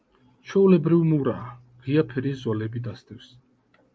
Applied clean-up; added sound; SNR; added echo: none; none; none; none.